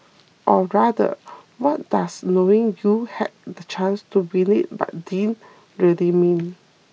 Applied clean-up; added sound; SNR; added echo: none; none; none; none.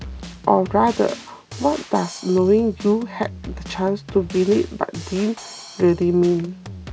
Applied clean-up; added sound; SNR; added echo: none; Drum kit; 15 dB; none.